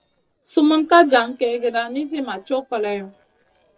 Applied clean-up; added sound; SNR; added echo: neural separator model SepFormer DNS4.